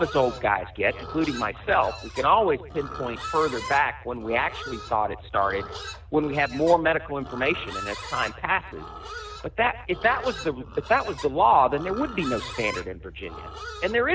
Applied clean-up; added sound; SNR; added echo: none; Livestock, farm animals, working animals; 14 dB; none.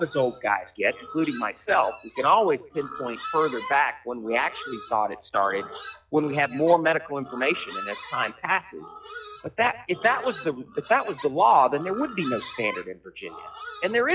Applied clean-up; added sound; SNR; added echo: classical method log-MMSE.